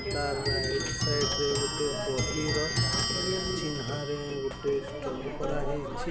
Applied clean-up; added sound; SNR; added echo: none; Clock; 0 dB; none.